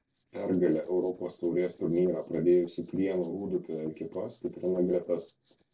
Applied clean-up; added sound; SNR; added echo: neural separator model SepFormer DNS4.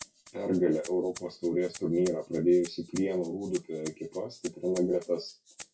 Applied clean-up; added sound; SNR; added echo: classical method WPE with log-MMSE.